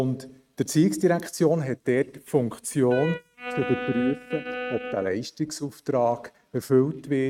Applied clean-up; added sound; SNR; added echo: neural mask model RNNoise.